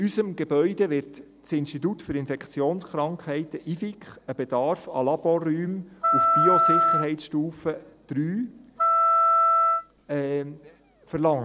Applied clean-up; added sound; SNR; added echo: none; Wind instrument, woodwind instrument; -5 dB; none.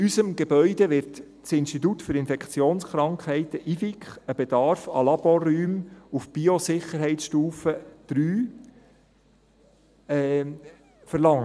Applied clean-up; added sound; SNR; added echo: none; none; none; none.